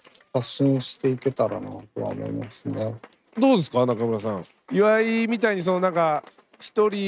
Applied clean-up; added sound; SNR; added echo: neural mask model RNNoise.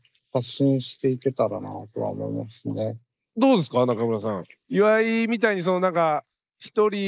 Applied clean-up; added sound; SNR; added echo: neural mask model Resemble Enhance denoiser.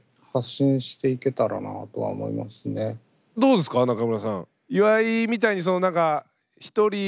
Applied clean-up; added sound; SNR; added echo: none; none; none; none.